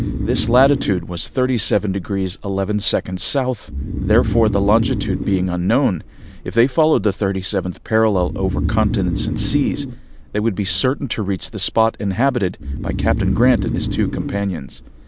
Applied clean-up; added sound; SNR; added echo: none; Breathing; 6 dB; none.